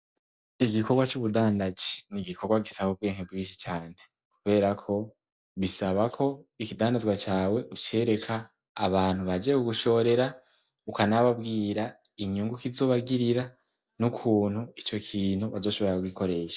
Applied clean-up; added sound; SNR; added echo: none; none; none; none.